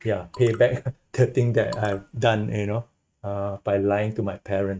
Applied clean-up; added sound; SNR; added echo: neural mask model RNNoise.